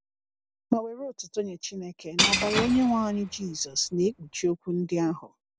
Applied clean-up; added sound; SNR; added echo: none; Shatter / Crushing; 1 dB; none.